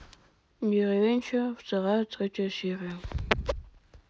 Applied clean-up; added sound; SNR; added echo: none; none; none; none.